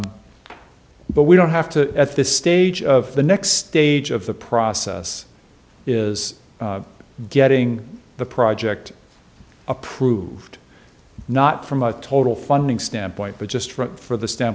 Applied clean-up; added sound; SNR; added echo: none; none; none; none.